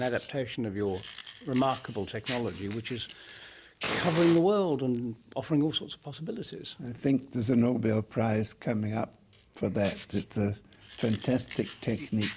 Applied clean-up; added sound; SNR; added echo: none; Fire; 13 dB; none.